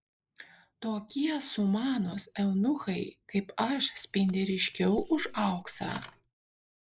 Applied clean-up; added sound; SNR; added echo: neural mask model Resemble Enhance denoiser.